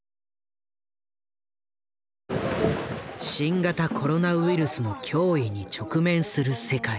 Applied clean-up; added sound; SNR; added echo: none; none; none; none.